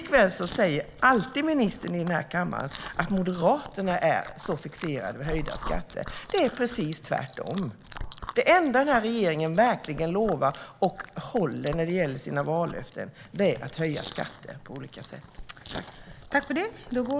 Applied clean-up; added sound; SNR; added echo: none; Chewing, mastication; 15 dB; none.